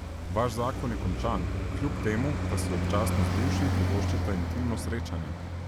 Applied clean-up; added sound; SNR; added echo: none; Traffic noise, roadway noise; -3 dB; none.